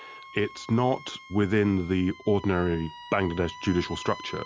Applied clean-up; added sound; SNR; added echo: none; Wind instrument, woodwind instrument; 17 dB; none.